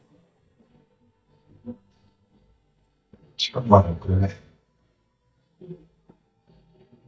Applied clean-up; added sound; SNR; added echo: neural mask model DeepFilterNet 3.